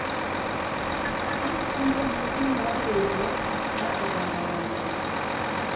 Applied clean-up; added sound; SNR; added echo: none; Truck; -5 dB; reverberation time 0.7 s.